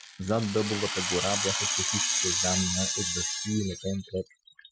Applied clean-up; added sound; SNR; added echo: classical method Wiener filter.